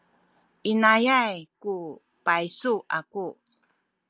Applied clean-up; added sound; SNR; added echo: none; none; none; none.